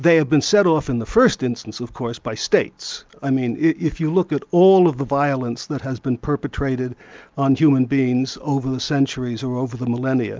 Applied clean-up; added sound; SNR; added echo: none; none; none; none.